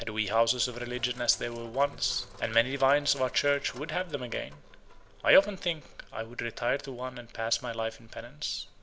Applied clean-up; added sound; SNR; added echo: none; Sink (filling or washing); 17 dB; none.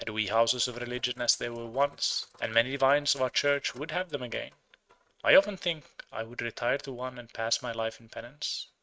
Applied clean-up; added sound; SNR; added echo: neural mask model RNNoise.